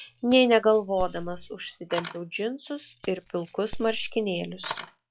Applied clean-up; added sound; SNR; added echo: classical method log-MMSE.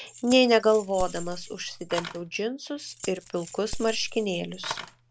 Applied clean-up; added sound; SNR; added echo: none; Keys jangling; 11 dB; none.